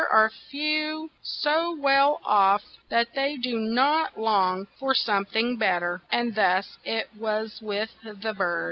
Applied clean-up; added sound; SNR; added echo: none; none; none; none.